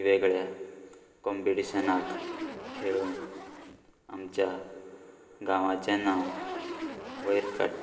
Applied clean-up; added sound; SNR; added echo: none; Zipper (clothing); 11 dB; reverberation time 0.9 s.